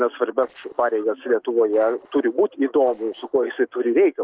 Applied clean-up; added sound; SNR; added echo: neural separator model SepFormer DNS4.